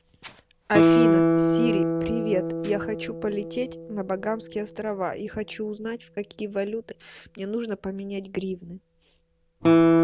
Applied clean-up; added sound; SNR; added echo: none; Guitar; -5 dB; none.